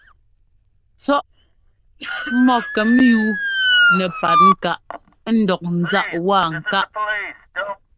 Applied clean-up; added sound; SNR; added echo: neural diffusion model UNIVERSE++.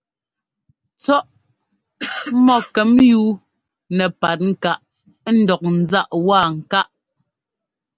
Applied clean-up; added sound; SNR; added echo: none; none; none; none.